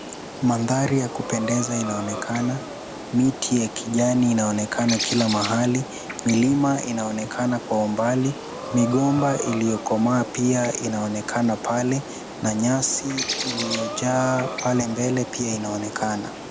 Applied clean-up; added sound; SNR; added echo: none; Bird + Breathing; 9 dB; none.